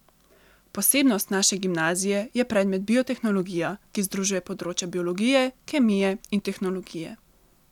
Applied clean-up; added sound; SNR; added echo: none; none; none; none.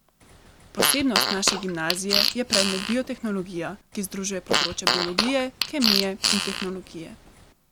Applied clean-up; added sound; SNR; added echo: none; Fart; -1 dB; none.